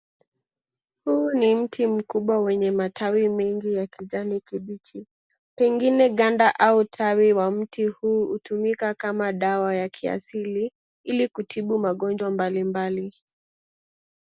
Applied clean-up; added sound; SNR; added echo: none; none; none; none.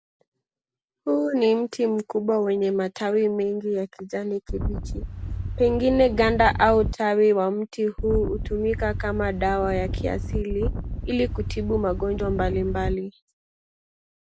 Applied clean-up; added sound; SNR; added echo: none; Wind; 4 dB; none.